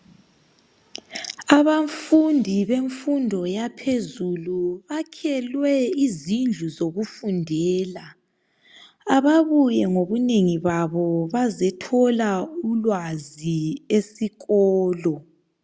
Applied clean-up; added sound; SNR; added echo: none; none; none; none.